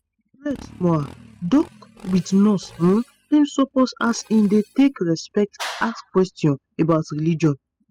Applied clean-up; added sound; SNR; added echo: classical method spectral subtraction.